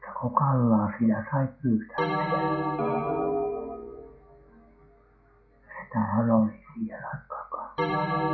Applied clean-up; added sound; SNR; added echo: classical method log-MMSE.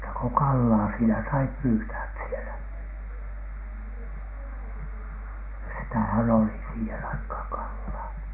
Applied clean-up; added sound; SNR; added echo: none; none; none; none.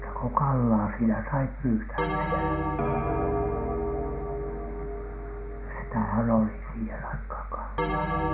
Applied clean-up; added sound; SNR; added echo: none; Bell; 3 dB; none.